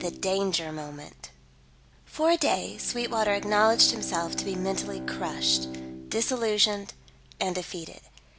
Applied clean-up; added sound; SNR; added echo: none; Bowed string instrument; 12 dB; none.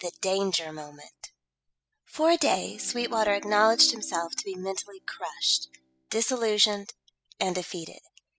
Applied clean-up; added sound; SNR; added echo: classical method spectral subtraction.